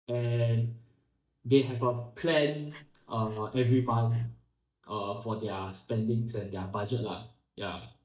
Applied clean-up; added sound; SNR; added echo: neural mask model DeepFilterNet 3.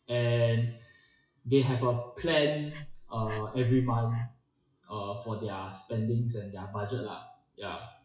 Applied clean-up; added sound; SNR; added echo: classical method WPE with log-MMSE.